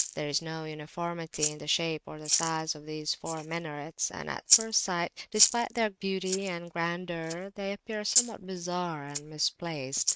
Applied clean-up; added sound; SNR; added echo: neural mask model RNNoise.